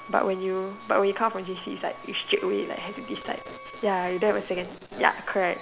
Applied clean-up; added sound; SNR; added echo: none; Keyboard (musical) + Wind instrument, woodwind instrument; 18 dB; none.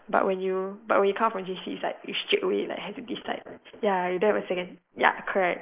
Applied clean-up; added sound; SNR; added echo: neural mask model Resemble Enhance denoiser.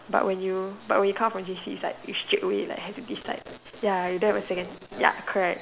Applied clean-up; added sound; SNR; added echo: none; none; none; none.